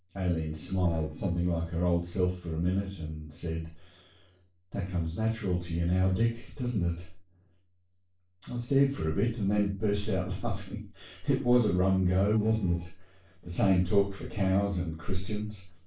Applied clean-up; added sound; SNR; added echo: neural separator model SepFormer DNS4.